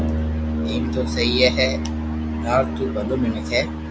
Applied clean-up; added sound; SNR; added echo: none; Brass instrument; 0 dB; none.